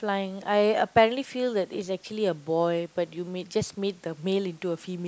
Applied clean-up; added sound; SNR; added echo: none; none; none; none.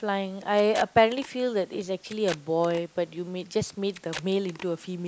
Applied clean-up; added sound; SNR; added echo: none; Packing tape, duct tape; 17 dB; none.